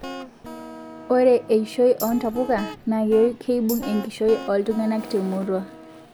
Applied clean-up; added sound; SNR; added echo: none; Tambourine + Guitar; 15 dB; none.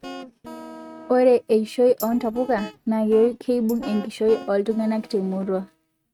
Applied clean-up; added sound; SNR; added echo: neural mask model RNNoise.